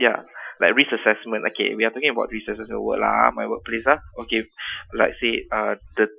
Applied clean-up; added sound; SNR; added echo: classical method Wiener filter.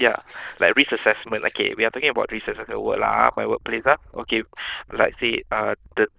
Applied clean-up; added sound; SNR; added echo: neural diffusion model UNIVERSE++.